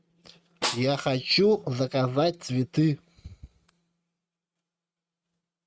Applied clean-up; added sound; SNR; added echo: neural mask model RNNoise.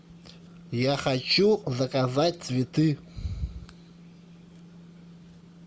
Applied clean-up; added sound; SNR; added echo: none; none; none; none.